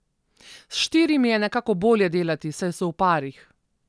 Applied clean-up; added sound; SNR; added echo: none; none; none; none.